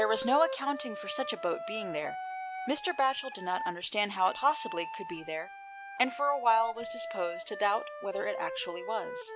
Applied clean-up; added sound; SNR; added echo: none; Wind instrument, woodwind instrument; 8 dB; none.